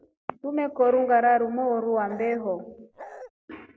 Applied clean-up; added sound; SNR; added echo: none; Bark; 17 dB; none.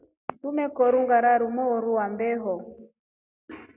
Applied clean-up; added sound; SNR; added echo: none; none; none; none.